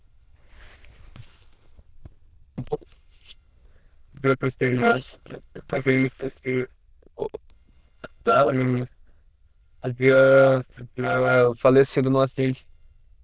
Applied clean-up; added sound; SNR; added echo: neural diffusion model UNIVERSE++.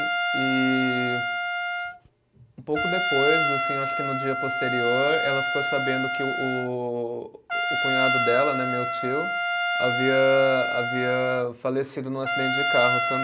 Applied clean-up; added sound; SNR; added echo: none; Trumpet; -1 dB; none.